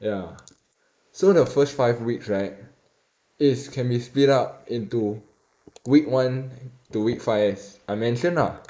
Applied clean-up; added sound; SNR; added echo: neural mask model Resemble Enhance denoiser.